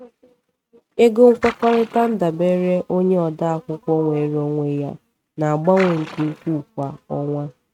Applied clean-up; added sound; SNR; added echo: neural mask model RNNoise.